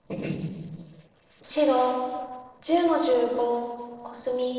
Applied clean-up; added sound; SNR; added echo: neural separator model SepFormer DNS4.